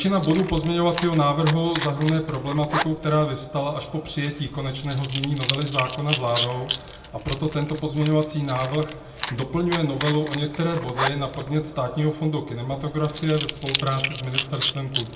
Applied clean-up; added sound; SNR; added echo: none; Coin (dropping) / Zipper (clothing); 8 dB; reverberation time 0.5 s.